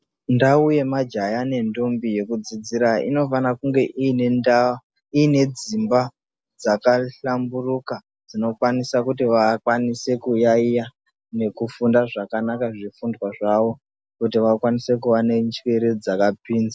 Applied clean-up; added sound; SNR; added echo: none; none; none; none.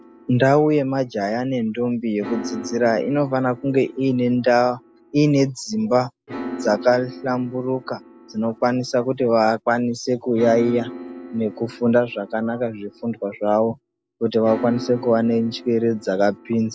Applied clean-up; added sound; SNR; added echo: none; Piano; 16 dB; none.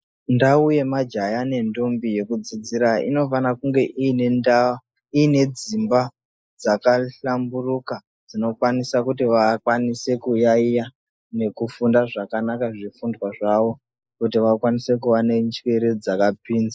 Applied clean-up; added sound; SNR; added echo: neural mask model Resemble Enhance denoiser.